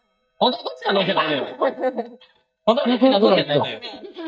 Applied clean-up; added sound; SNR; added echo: neural mask model DeepFilterNet 3.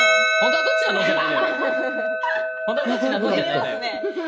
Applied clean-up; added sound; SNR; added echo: none; Percussion; -3 dB; none.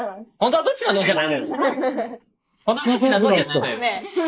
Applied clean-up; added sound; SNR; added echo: neural mask model Resemble Enhance denoiser.